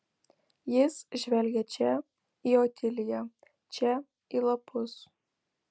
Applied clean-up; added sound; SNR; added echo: none; none; none; none.